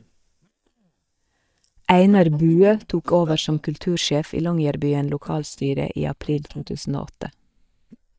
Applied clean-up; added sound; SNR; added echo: neural mask model DeepFilterNet 3.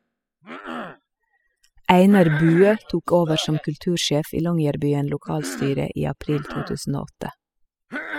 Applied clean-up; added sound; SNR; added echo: classical method spectral subtraction.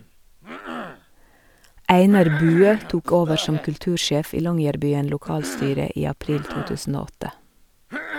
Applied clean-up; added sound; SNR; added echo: none; Cough; 14 dB; none.